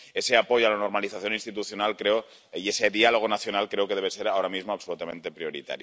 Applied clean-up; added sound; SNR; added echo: none; none; none; none.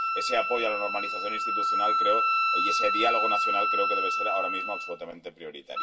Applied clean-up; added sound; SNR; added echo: none; Wind instrument, woodwind instrument; -5 dB; reverberation time 0.2 s.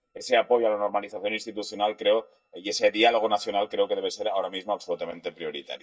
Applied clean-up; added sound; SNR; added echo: neural mask model DeepFilterNet 3.